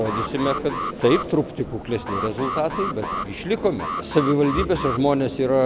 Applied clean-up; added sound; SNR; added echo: none; Alarm; 8 dB; none.